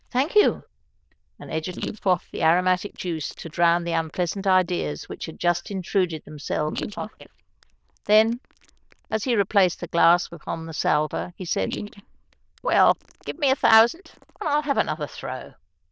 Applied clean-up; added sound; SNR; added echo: neural diffusion model UNIVERSE++.